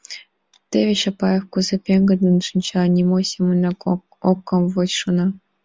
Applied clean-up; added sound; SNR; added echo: none; none; none; none.